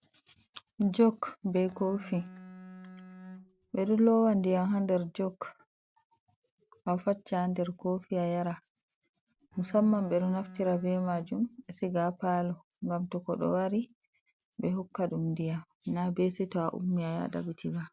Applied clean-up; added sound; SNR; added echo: none; Bowed string instrument; 17 dB; none.